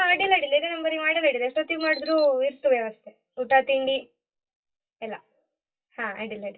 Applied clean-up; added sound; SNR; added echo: classical method WPE with log-MMSE.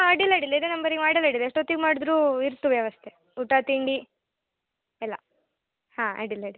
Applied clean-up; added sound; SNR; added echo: none; none; none; none.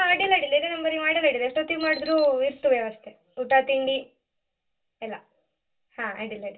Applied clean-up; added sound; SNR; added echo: none; Alarm; 18 dB; reverberation time 0.2 s.